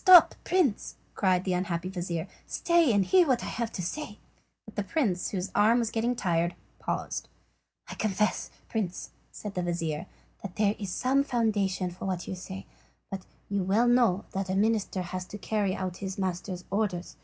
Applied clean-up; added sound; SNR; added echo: none; none; none; none.